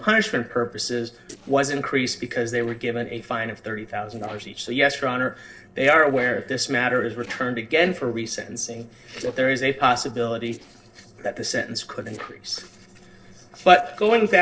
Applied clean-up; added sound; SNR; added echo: neural separator model SepFormer DNS4.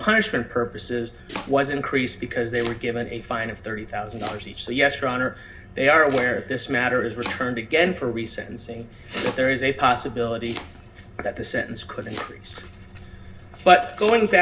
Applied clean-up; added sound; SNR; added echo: none; Domestic sounds, home sounds; 17 dB; reverberation time 0.4 s.